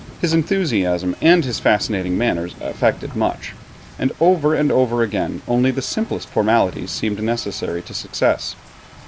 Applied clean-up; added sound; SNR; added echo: none; Rain; 19 dB; none.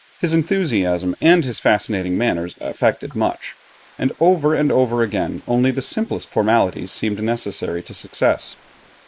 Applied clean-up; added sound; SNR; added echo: neural mask model Resemble Enhance denoiser.